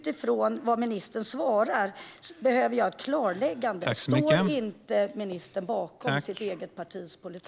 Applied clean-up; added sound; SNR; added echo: none; none; none; none.